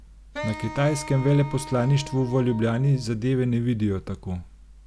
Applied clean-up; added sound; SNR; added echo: none; Wind instrument, woodwind instrument; 15 dB; none.